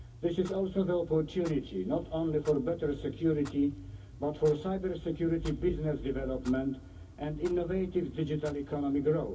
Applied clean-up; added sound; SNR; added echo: none; Clock; 14 dB; reverberation time 0.3 s.